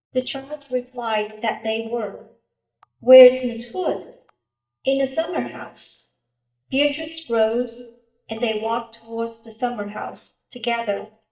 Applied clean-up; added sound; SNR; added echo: neural mask model DeepFilterNet 3.